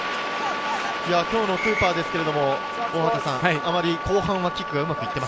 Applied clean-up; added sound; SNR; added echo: none; Wind instrument, woodwind instrument; 8 dB; none.